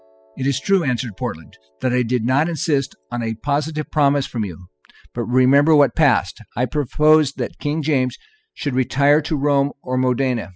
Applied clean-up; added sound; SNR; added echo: classical method spectral subtraction.